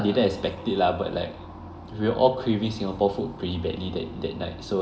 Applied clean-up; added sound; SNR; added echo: none; none; none; reverberation time 1.4 s.